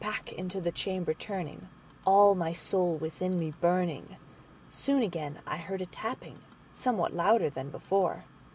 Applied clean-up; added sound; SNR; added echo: none; none; none; none.